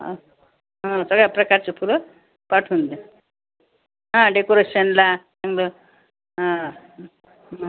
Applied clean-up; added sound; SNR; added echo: none; none; none; none.